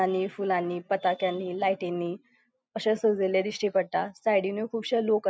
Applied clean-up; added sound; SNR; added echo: none; none; none; none.